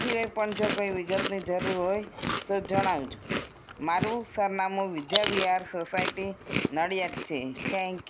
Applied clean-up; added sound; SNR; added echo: none; Chewing, mastication; 3 dB; none.